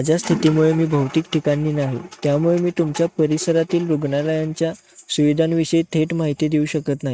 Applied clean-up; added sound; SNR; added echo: neural mask model RNNoise.